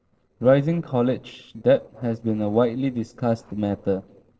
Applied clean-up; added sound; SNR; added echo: neural separator model SepFormer DNS4.